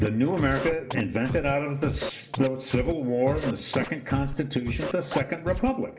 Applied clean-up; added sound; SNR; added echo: none; Scratching (performance technique); 7 dB; reverberation time 2.8 s.